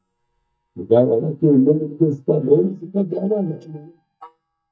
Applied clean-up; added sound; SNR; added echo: neural mask model DeepFilterNet 3.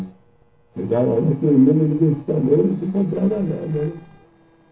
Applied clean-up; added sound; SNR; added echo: neural separator model SepFormer DNS4.